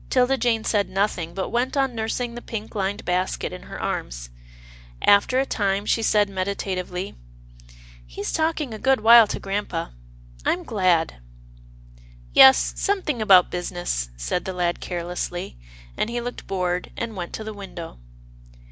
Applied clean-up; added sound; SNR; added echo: none; none; none; none.